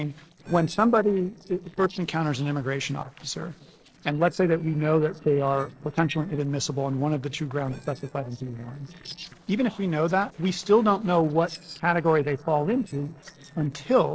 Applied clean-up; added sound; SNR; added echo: neural separator model SepFormer DNS4.